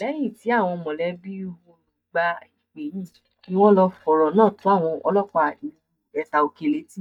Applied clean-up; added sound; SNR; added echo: neural mask model DeepFilterNet 3.